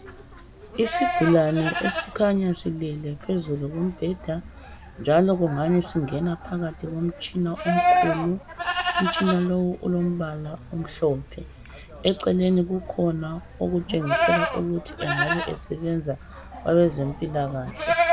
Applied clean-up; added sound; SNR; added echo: none; Livestock, farm animals, working animals; 4 dB; none.